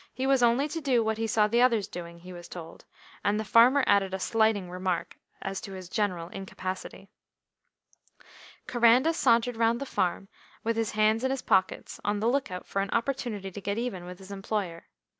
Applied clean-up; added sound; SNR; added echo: none; none; none; none.